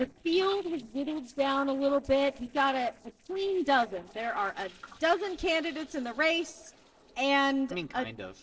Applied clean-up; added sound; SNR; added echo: neural separator model SepFormer DNS4.